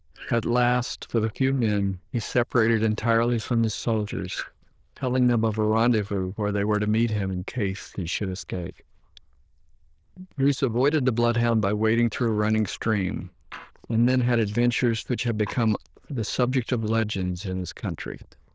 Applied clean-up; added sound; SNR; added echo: neural diffusion model UNIVERSE++.